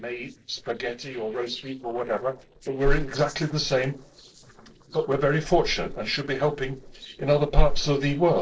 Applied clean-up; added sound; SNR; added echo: neural separator model SepFormer DNS4.